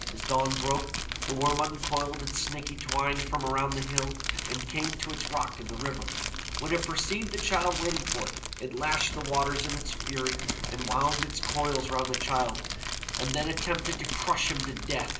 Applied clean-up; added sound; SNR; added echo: none; Crumpling, crinkling; 2 dB; reverberation time 0.5 s.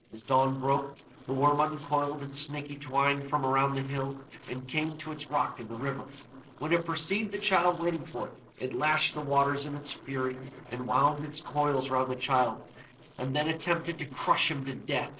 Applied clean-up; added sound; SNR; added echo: neural separator model SepFormer DNS4.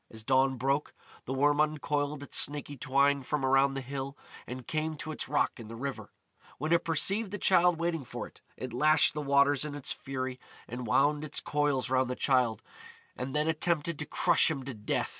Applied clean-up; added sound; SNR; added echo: none; none; none; none.